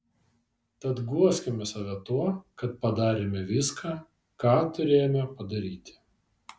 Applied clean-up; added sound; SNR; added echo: none; none; none; none.